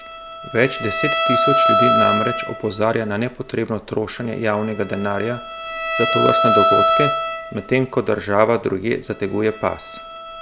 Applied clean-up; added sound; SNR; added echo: none; Bowed string instrument; 0 dB; none.